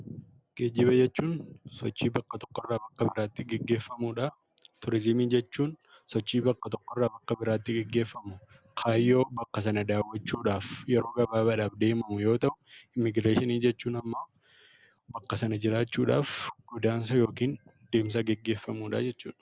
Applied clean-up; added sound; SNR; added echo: none; none; none; none.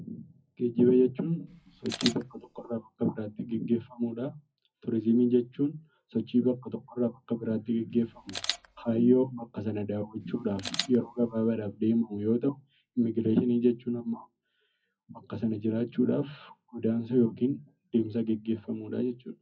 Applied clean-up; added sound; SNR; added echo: classical method WPE with log-MMSE.